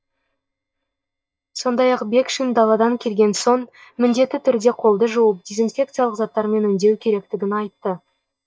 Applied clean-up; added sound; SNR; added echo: neural mask model DeepFilterNet 3.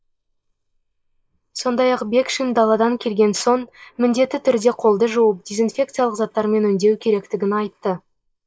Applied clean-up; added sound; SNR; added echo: neural mask model Resemble Enhance denoiser.